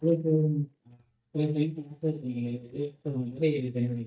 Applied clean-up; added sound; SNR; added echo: neural mask model DeepFilterNet 3.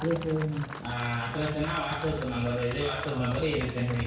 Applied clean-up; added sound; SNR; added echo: none; Applause / Crowd; 12 dB; reverberation time 0.6 s.